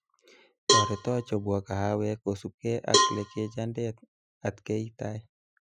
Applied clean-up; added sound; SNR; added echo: classical method Wiener filter.